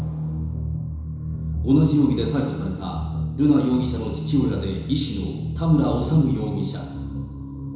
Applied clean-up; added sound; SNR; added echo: none; none; none; reverberation time 1.0 s.